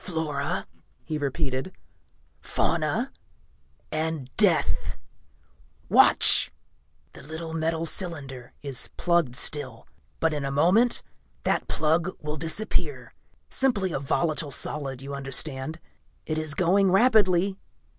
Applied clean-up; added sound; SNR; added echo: none; none; none; none.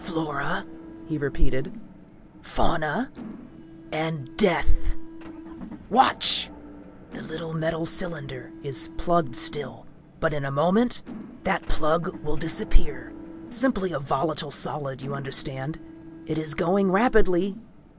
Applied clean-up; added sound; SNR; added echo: none; Motor vehicle (road) / Engine + Mechanisms; 18 dB; none.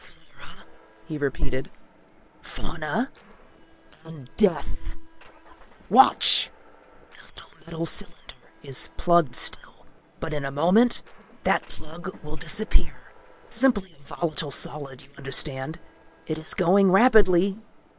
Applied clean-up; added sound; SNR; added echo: neural separator model SepFormer WHAM!.